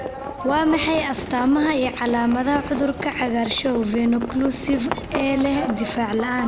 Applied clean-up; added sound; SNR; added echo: none; Livestock, farm animals, working animals; 9 dB; none.